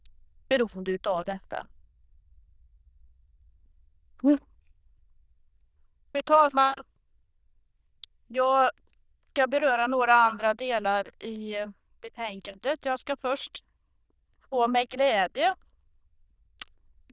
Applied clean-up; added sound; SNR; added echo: neural diffusion model UNIVERSE++.